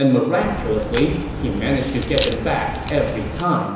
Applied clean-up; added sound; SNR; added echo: none; Crack; 7 dB; reverberation time 1.0 s.